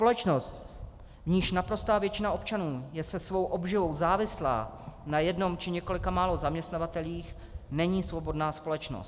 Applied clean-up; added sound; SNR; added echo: none; Rattle; 13 dB; none.